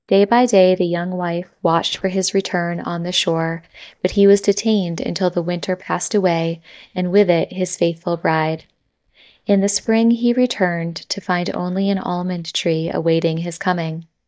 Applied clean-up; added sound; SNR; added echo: neural mask model DeepFilterNet 3.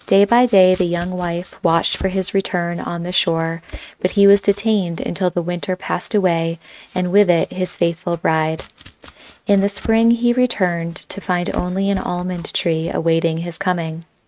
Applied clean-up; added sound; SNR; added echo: neural mask model RNNoise.